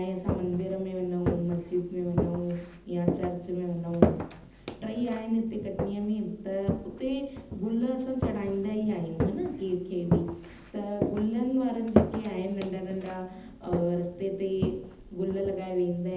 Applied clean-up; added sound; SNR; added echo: none; Walk, footsteps; 3 dB; reverberation time 0.8 s.